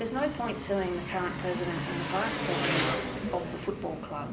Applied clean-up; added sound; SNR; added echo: none; Engine; 1 dB; reverberation time 0.5 s.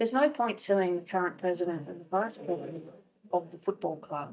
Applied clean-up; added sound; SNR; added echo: neural mask model DeepFilterNet 3.